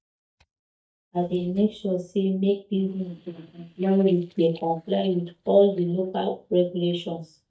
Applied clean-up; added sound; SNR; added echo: neural mask model DeepFilterNet 3.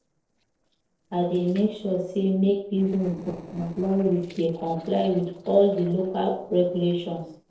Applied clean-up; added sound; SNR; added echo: neural separator model SepFormer DNS4.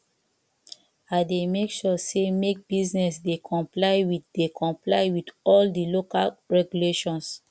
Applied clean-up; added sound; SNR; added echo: none; none; none; none.